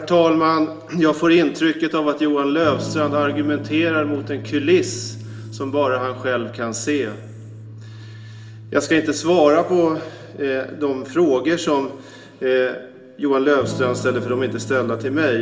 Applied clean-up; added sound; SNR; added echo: none; Electric guitar / Strum; 14 dB; reverberation time 2.9 s.